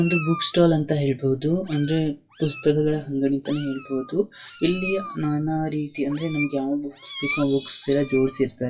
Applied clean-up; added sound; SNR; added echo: classical method WPE with log-MMSE.